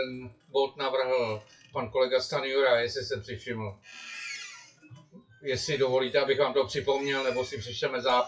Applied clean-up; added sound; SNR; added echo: classical method WPE with log-MMSE.